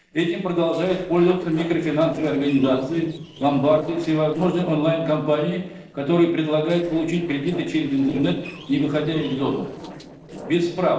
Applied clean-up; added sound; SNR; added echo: neural separator model SepFormer DNS4.